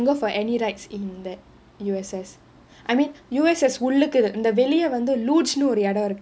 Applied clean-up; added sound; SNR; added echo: none; none; none; none.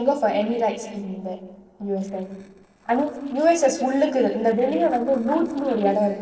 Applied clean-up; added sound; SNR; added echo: neural separator model SepFormer DNS4.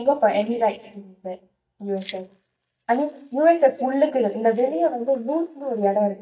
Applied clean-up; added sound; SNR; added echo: neural mask model DeepFilterNet 3.